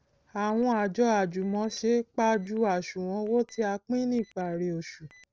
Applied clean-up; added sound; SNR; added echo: neural separator model SepFormer DNS4.